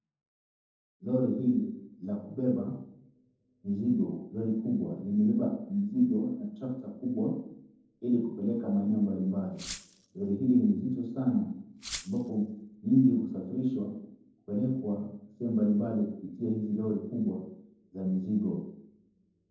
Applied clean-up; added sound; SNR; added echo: neural separator model SepFormer DNS4.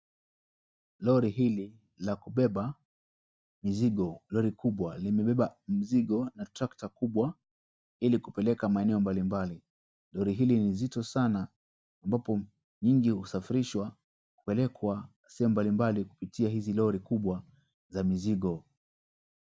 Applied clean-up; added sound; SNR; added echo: none; none; none; none.